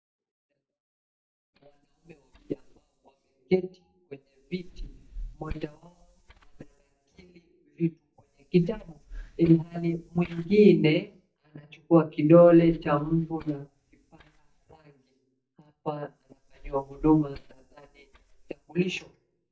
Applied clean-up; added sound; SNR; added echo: neural mask model DeepFilterNet 3.